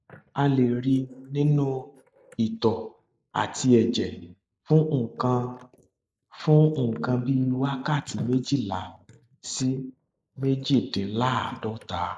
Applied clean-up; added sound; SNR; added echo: neural mask model Resemble Enhance denoiser.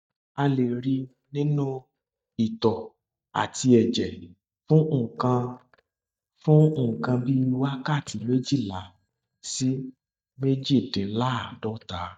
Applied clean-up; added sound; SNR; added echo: neural mask model DeepFilterNet 3.